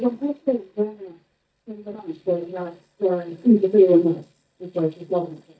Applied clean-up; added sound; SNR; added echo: neural mask model DeepFilterNet 3.